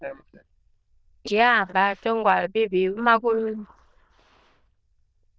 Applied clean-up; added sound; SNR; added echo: neural diffusion model UNIVERSE++.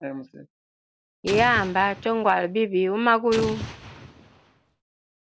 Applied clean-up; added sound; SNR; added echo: none; Explosion; 11 dB; none.